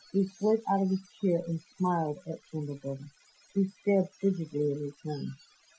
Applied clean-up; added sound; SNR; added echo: classical method Wiener filter.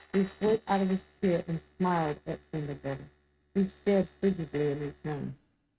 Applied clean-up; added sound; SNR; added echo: neural mask model RNNoise.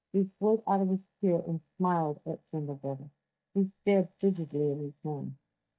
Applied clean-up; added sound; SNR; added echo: neural mask model DeepFilterNet 3.